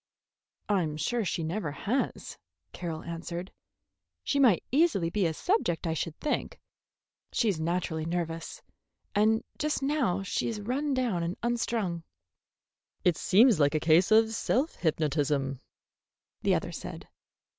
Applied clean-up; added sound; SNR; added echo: none; none; none; none.